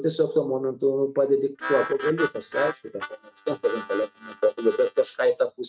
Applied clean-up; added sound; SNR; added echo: neural mask model RNNoise.